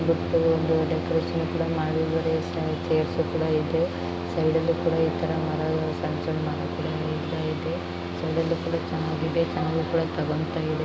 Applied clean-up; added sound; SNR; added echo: none; Brass instrument; 5 dB; none.